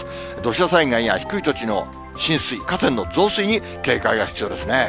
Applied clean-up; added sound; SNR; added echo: none; Wind instrument, woodwind instrument; 16 dB; none.